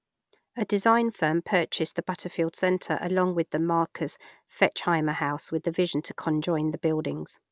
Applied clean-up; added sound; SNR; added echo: none; none; none; none.